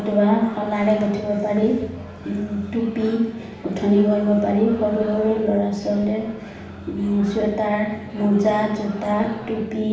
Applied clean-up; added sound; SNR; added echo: none; Microwave oven; 18 dB; reverberation time 0.9 s.